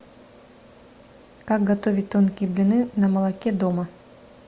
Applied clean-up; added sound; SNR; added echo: none; none; none; none.